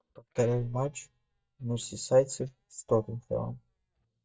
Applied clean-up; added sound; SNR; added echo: neural mask model DeepFilterNet 3.